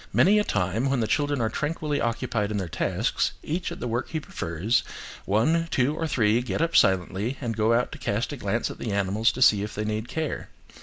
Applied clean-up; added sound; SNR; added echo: none; none; none; none.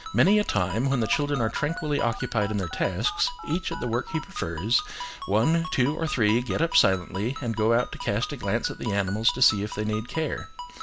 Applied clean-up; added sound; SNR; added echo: none; Ringtone + Telephone; 13 dB; none.